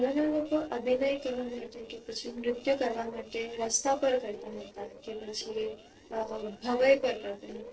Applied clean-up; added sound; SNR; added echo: neural separator model SepFormer DNS4.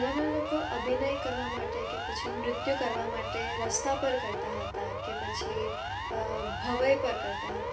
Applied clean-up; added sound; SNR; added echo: none; Siren; 3 dB; reverberation time 0.3 s.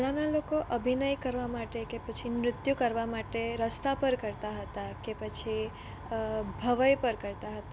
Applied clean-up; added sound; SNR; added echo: none; none; none; none.